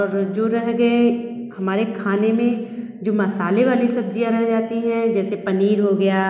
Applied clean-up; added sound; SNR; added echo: none; none; none; none.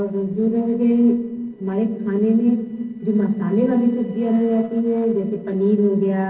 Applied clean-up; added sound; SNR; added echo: neural separator model SepFormer DNS4.